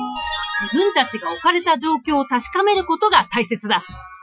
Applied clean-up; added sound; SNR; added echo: classical method Wiener filter.